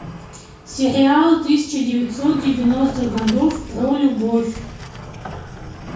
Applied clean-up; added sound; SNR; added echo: none; Sliding door; 15 dB; reverberation time 0.6 s.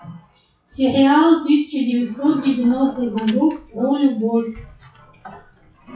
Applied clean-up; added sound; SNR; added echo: classical method WPE with log-MMSE.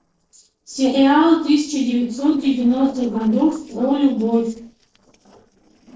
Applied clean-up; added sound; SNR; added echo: neural separator model SepFormer DNS4.